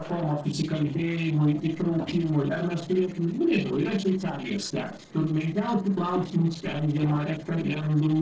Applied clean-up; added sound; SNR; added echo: neural separator model SepFormer DNS4.